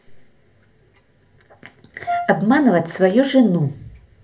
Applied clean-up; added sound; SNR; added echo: none; Brass instrument; 10 dB; reverberation time 0.3 s.